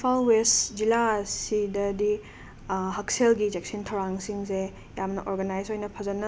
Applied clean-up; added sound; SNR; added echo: none; none; none; none.